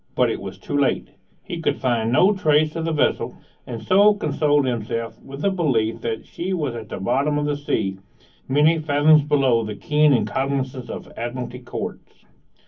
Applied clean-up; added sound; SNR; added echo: none; none; none; reverberation time 0.3 s.